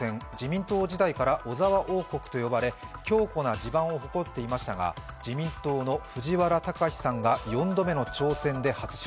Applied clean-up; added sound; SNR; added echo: none; none; none; none.